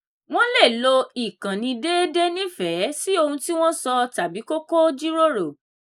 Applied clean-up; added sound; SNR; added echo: neural mask model Resemble Enhance denoiser.